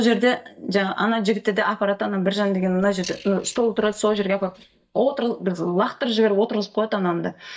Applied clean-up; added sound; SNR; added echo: neural mask model DeepFilterNet 3.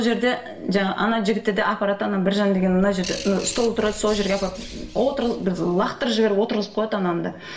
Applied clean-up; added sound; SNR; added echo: none; Bird; 14 dB; reverberation time 0.5 s.